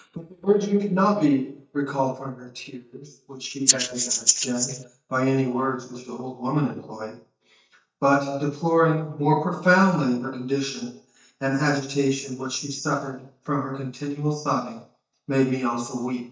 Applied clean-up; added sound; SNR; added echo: neural mask model DeepFilterNet 3.